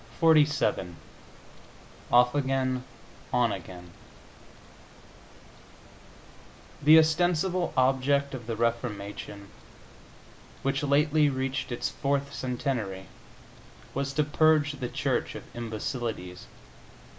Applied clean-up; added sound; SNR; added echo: none; none; none; none.